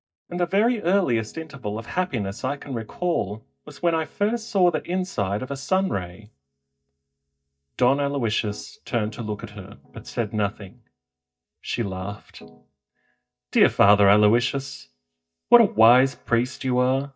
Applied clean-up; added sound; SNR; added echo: neural mask model DeepFilterNet 3.